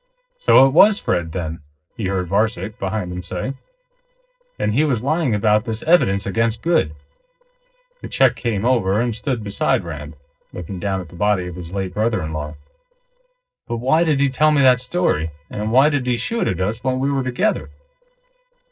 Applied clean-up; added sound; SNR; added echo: neural separator model SepFormer DNS4.